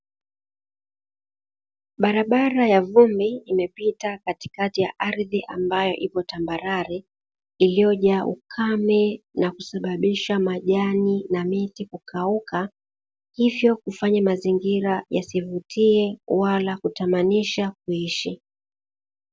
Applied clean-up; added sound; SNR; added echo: none; none; none; none.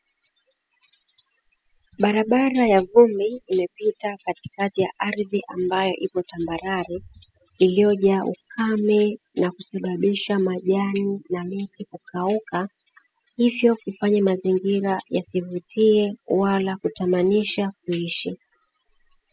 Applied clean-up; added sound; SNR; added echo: classical method spectral subtraction.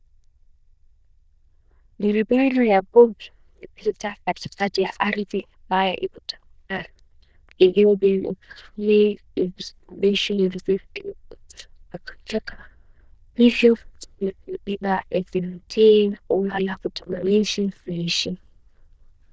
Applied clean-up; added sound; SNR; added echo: neural diffusion model UNIVERSE++.